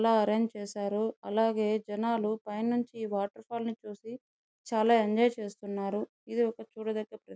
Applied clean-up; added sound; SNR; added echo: none; none; none; none.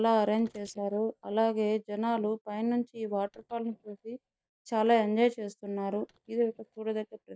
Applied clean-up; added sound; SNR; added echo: neural mask model DeepFilterNet 3.